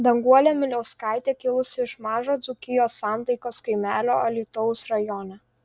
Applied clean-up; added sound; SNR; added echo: none; none; none; none.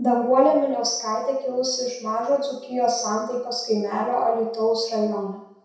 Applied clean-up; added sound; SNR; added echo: none; none; none; reverberation time 0.7 s.